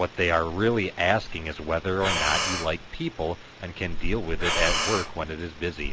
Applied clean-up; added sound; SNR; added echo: none; Breathing; 2 dB; none.